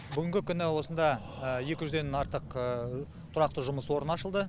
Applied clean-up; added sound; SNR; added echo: none; Breathing; 20 dB; none.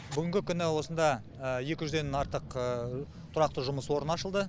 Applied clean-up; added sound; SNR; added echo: none; none; none; none.